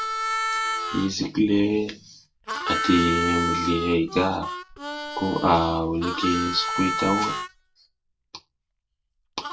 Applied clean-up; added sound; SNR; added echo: none; Harmonica; 4 dB; reverberation time 0.2 s.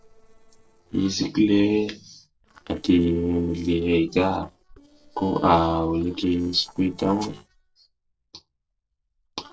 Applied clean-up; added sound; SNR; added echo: neural separator model SepFormer DNS4.